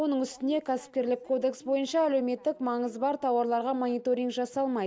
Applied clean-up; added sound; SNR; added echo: none; none; none; none.